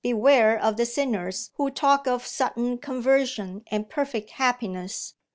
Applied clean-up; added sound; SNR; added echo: none; none; none; none.